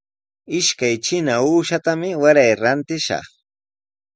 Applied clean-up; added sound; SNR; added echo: none; none; none; none.